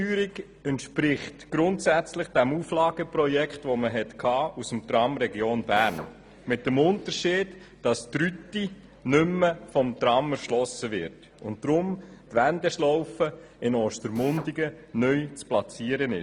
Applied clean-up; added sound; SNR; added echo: none; Drill; 16 dB; none.